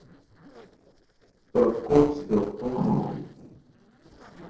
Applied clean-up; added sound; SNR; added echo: neural separator model SepFormer DNS4.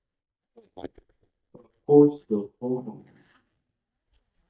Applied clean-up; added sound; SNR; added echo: neural mask model DeepFilterNet 3.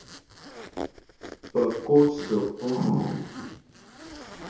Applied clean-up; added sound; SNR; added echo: none; Zipper (clothing); 14 dB; reverberation time 0.7 s.